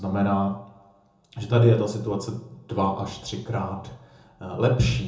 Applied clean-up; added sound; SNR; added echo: none; none; none; reverberation time 0.6 s.